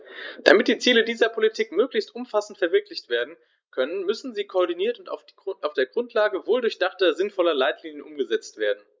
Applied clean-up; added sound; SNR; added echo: neural mask model Resemble Enhance denoiser.